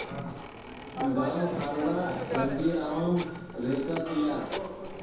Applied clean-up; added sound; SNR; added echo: none; Telephone; 6 dB; reverberation time 0.8 s.